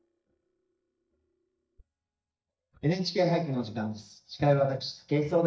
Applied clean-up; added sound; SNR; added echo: neural mask model DeepFilterNet 3.